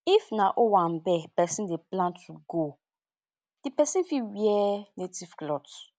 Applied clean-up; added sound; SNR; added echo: none; none; none; none.